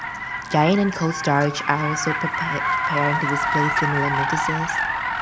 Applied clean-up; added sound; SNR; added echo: none; Car; 0 dB; none.